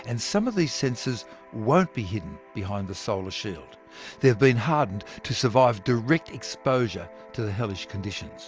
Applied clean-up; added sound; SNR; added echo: none; none; none; none.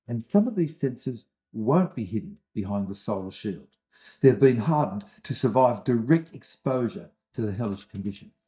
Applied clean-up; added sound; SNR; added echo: neural mask model DeepFilterNet 3.